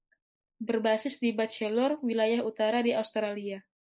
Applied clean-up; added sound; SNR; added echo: neural mask model Resemble Enhance denoiser.